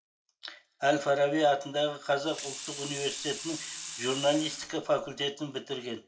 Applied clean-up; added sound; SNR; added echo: none; Sink (filling or washing) / Water tap, faucet; 10 dB; reverberation time 0.5 s.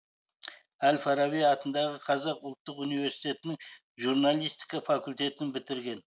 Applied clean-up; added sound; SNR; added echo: none; none; none; none.